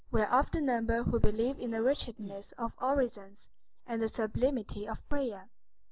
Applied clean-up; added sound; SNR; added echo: neural separator model SepFormer DNS4.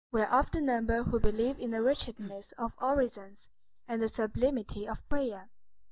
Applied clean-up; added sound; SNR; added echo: neural mask model DeepFilterNet 3.